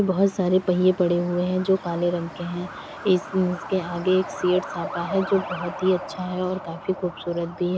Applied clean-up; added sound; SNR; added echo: none; Truck; 12 dB; none.